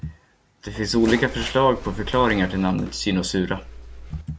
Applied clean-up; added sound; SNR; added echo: none; Bird; 12 dB; none.